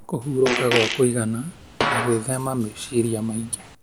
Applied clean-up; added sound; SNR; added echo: none; Fart; 4 dB; none.